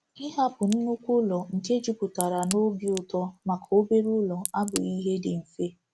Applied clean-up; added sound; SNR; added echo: none; Crack; 13 dB; none.